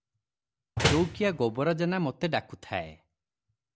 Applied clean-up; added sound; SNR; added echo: none; Slam; 0 dB; none.